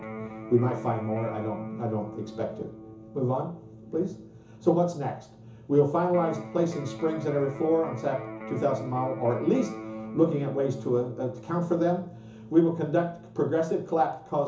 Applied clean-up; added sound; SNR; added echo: none; Electric guitar; 14 dB; reverberation time 0.7 s.